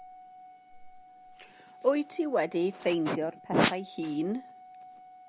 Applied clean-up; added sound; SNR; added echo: none; Organ; 19 dB; none.